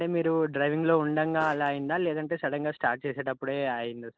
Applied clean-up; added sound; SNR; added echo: neural separator model SepFormer DNS4.